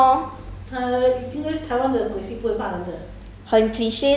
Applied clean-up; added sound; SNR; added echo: none; none; none; none.